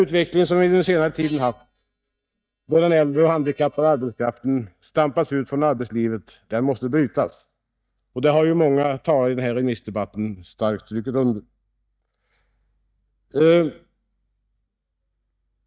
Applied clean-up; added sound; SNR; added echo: neural mask model DeepFilterNet 3.